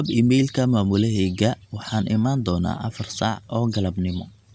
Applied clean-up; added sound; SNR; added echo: none; none; none; none.